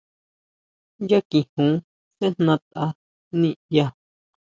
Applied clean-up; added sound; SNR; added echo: none; none; none; none.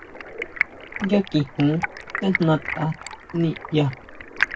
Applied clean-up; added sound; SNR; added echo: none; Stream; 7 dB; reverberation time 0.4 s.